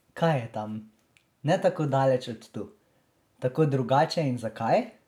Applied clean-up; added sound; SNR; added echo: none; none; none; none.